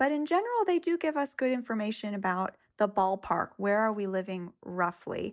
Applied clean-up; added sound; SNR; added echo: none; none; none; none.